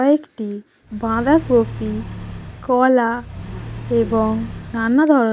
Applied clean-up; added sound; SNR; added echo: none; Accelerating, revving, vroom / Car; 13 dB; none.